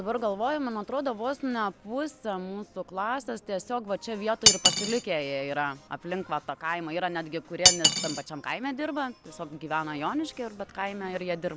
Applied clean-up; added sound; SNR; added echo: none; Cutlery, silverware; -4 dB; none.